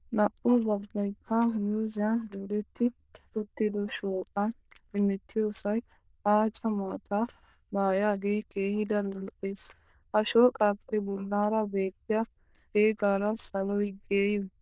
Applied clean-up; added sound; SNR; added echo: neural diffusion model UNIVERSE++.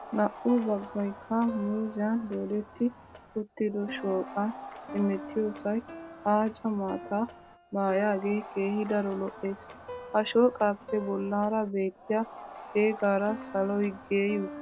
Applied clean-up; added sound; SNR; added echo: none; Crowd + Piano; 14 dB; none.